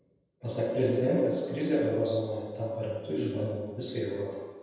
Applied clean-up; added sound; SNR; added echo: none; none; none; reverberation time 1.2 s.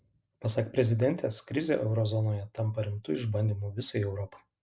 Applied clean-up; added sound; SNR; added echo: none; none; none; none.